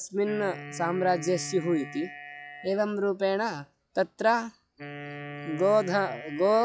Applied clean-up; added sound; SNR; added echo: classical method log-MMSE.